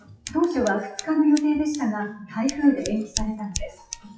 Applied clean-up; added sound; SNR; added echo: classical method WPE with log-MMSE.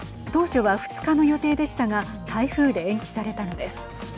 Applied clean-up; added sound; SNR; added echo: none; none; none; none.